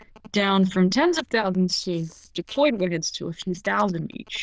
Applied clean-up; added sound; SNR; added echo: neural diffusion model UNIVERSE++.